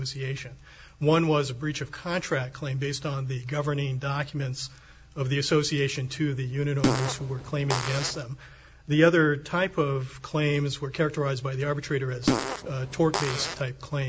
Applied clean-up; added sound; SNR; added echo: none; Fart; 2 dB; none.